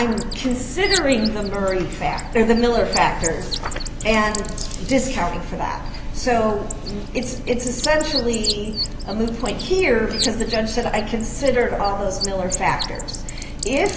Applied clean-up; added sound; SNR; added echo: none; Bird; 11 dB; none.